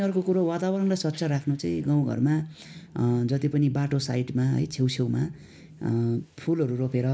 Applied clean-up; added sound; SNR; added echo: neural mask model Resemble Enhance denoiser.